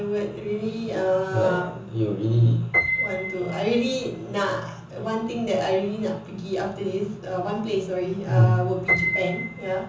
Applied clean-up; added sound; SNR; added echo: none; Piano; 8 dB; reverberation time 0.8 s.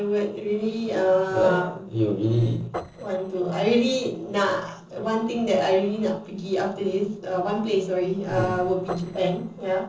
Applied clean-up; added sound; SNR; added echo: neural separator model SepFormer DNS4.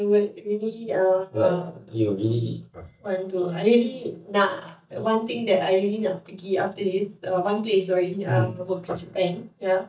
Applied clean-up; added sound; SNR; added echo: neural mask model DeepFilterNet 3.